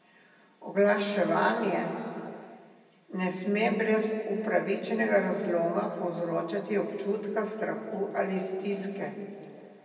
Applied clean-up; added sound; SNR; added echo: none; none; none; reverberation time 2.3 s.